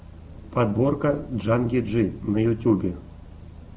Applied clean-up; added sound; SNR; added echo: none; none; none; none.